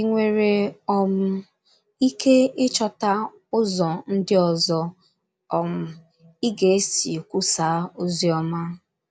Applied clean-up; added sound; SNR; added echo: none; none; none; none.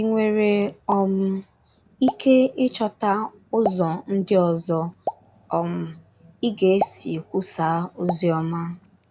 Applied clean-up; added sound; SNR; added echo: none; Explosion; 13 dB; none.